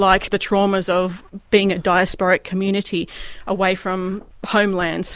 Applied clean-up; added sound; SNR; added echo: none; none; none; none.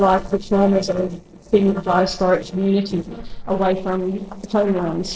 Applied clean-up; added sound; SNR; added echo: neural separator model SepFormer DNS4.